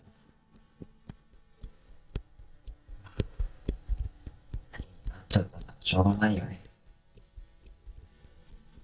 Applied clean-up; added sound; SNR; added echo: neural mask model DeepFilterNet 3.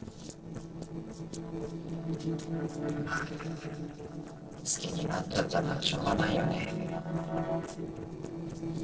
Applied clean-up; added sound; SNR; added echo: neural separator model SepFormer DNS4.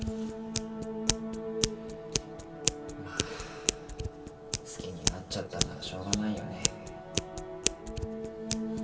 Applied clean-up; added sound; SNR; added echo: none; Scissors; -2 dB; reverberation time 2.4 s.